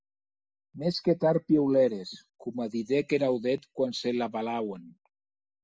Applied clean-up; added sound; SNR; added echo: none; none; none; none.